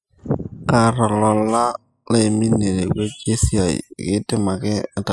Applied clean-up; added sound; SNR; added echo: classical method spectral subtraction.